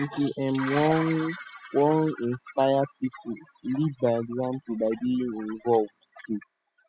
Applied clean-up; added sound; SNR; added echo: classical method spectral subtraction.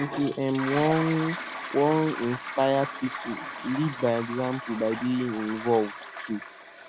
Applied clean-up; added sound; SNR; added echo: none; Toilet flush; 9 dB; none.